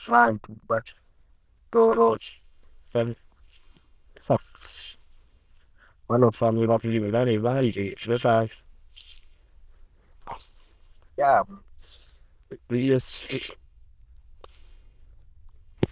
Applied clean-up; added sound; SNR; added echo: neural diffusion model UNIVERSE++.